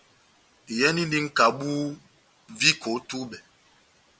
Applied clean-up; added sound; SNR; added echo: none; none; none; none.